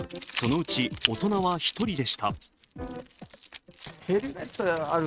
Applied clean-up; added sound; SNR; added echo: neural mask model RNNoise.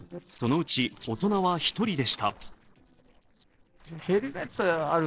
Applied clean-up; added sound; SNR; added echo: neural separator model SepFormer DNS4.